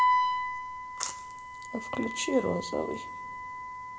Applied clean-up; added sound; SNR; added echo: none; Wind instrument, woodwind instrument; -3 dB; reverberation time 1.4 s.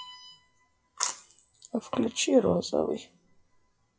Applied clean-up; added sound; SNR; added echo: classical method WPE with log-MMSE.